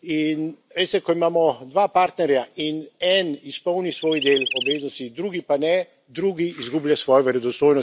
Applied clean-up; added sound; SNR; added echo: none; Chirp, tweet; 7 dB; none.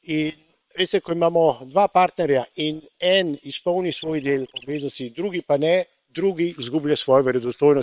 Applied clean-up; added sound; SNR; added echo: neural separator model SepFormer WHAM!.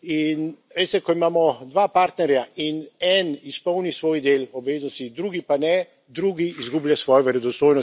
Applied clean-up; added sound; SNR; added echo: none; none; none; none.